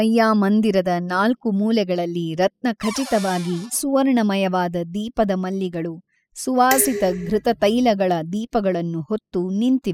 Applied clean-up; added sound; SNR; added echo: classical method spectral subtraction.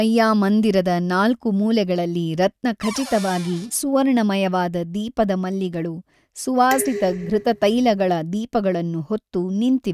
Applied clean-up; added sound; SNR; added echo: neural mask model RNNoise.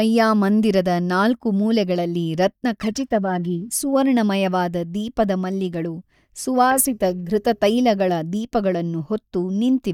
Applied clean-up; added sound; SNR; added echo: neural mask model DeepFilterNet 3.